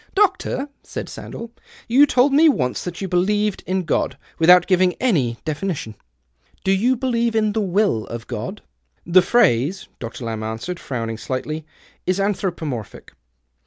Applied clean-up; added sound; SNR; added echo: none; none; none; none.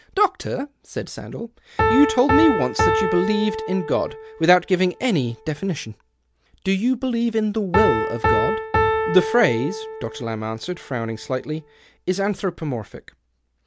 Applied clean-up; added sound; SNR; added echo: none; Piano; 3 dB; none.